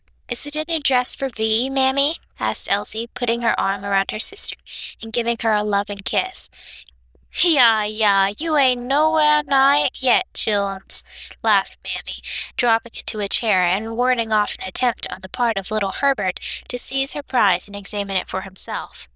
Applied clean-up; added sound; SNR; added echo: neural diffusion model UNIVERSE++.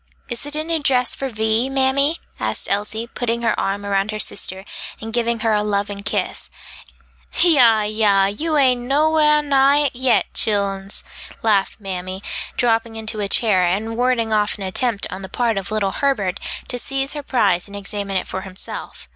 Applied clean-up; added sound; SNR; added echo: none; none; none; none.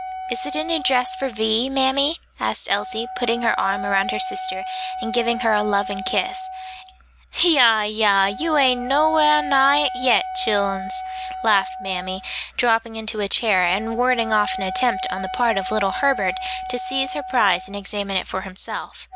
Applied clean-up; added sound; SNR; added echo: none; Wind instrument, woodwind instrument; 9 dB; none.